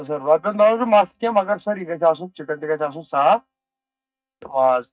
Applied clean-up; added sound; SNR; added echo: neural mask model DeepFilterNet 3.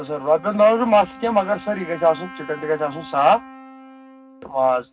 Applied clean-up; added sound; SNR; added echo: none; Wind instrument, woodwind instrument; 19 dB; reverberation time 0.4 s.